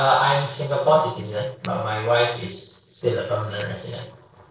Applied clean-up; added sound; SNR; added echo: neural separator model SepFormer DNS4.